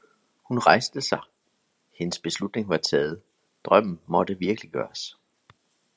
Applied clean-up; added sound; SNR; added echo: none; none; none; none.